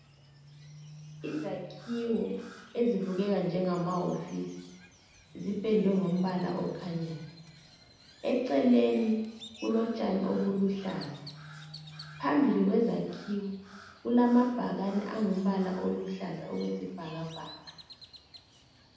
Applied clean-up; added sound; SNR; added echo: none; Crow; 20 dB; reverberation time 1.0 s.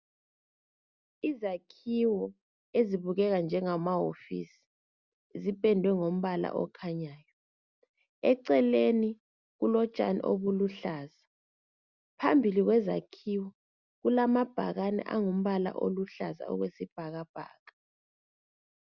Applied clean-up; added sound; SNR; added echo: none; none; none; none.